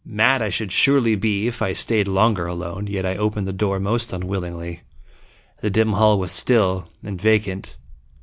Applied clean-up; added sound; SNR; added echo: none; none; none; none.